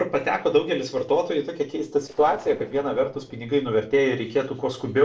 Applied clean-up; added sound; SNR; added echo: neural separator model SepFormer DNS4.